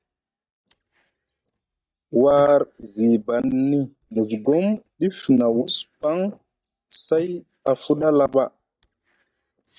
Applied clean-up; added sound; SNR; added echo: neural mask model DeepFilterNet 3.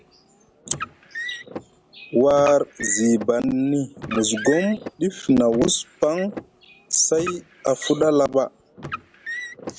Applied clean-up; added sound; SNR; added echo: none; Car; 14 dB; none.